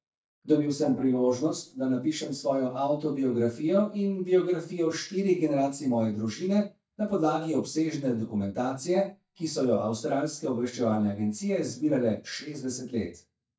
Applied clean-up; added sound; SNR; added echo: neural mask model DeepFilterNet 3.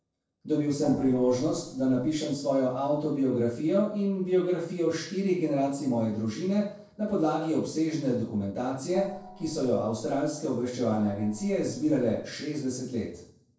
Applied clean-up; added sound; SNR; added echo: neural separator model SepFormer DNS4.